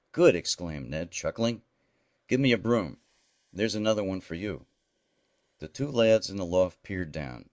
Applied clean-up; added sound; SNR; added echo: neural mask model Resemble Enhance denoiser.